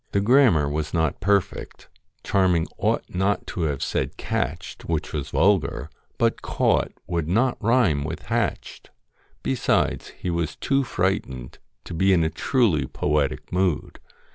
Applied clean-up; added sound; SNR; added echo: none; none; none; none.